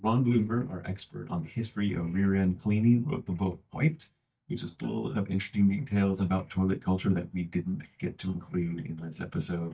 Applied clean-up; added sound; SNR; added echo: neural mask model DeepFilterNet 3.